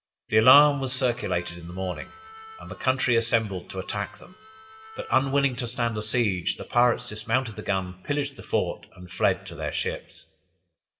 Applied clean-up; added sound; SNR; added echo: none; Harmonica; 20 dB; reverberation time 0.7 s.